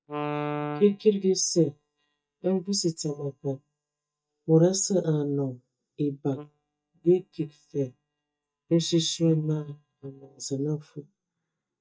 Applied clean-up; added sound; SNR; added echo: neural mask model DeepFilterNet 3.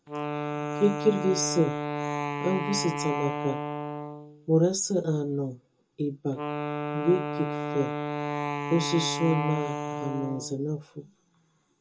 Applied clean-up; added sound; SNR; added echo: none; Wind instrument, woodwind instrument; 4 dB; reverberation time 0.2 s.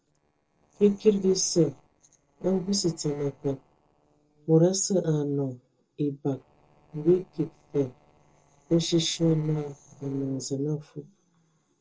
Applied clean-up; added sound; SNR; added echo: neural separator model SepFormer DNS4.